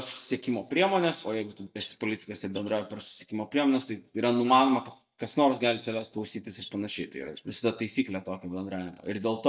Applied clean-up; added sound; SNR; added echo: neural mask model DeepFilterNet 3.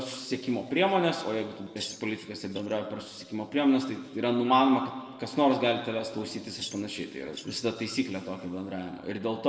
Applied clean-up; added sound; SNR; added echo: neural separator model SepFormer DNS4.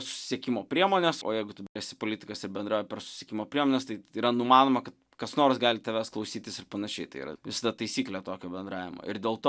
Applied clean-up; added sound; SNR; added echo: none; none; none; none.